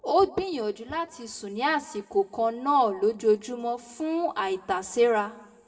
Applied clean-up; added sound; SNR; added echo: none; none; none; reverberation time 2.1 s.